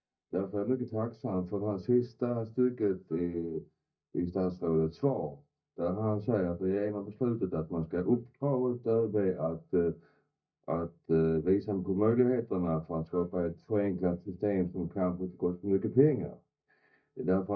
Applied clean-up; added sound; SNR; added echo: neural mask model DeepFilterNet 3.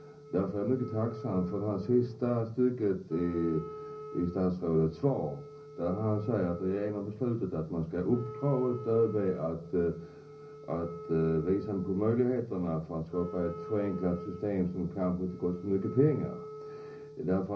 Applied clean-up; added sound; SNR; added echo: none; Wind instrument, woodwind instrument; 14 dB; reverberation time 0.5 s.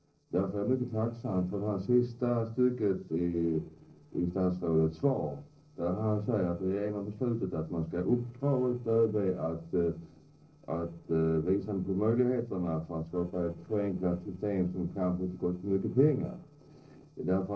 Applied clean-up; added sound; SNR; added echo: neural separator model SepFormer DNS4.